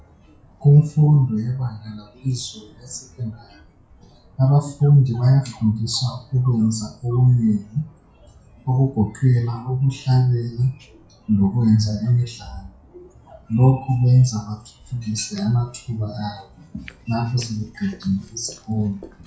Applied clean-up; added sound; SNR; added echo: classical method WPE with log-MMSE.